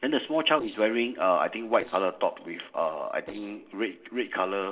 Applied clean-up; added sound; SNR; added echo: neural separator model SepFormer DNS4.